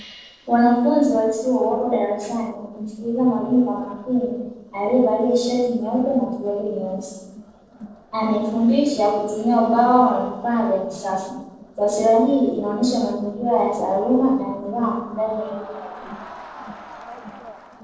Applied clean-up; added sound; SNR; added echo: neural separator model SepFormer DNS4.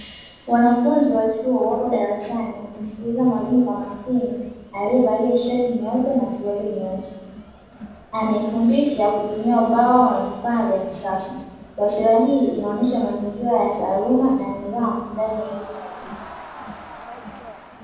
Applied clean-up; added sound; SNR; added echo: none; Crowd; 19 dB; reverberation time 1.2 s.